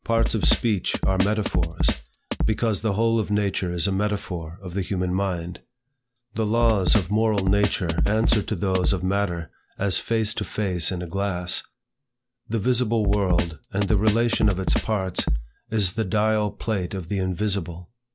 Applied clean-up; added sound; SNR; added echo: none; Drum kit; 3 dB; none.